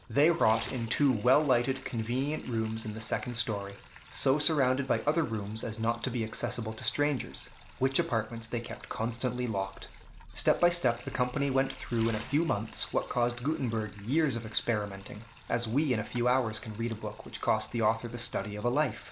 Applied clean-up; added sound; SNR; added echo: none; Sink (filling or washing) + Tearing; 20 dB; none.